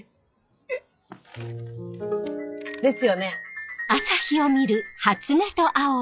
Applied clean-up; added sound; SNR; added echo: classical method log-MMSE.